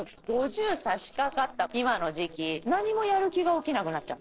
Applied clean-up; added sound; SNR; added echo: neural separator model SepFormer DNS4.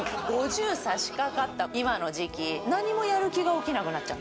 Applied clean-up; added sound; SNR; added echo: none; none; none; none.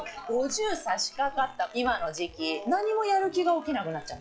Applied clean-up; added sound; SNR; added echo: classical method log-MMSE.